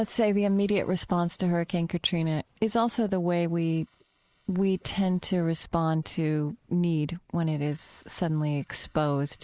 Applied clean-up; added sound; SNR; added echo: neural mask model Resemble Enhance denoiser.